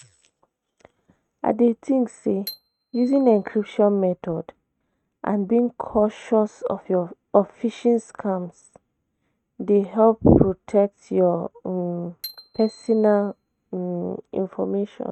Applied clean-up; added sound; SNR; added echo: neural mask model RNNoise.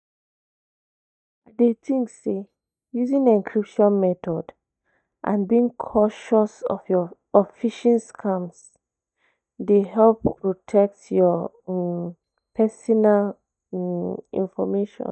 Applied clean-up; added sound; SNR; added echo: neural mask model DeepFilterNet 3.